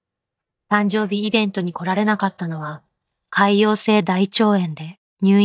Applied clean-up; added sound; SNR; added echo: neural mask model DeepFilterNet 3.